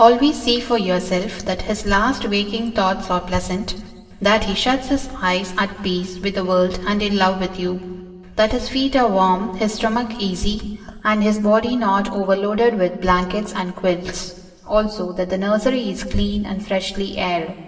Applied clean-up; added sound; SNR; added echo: none; none; none; reverberation time 2.1 s.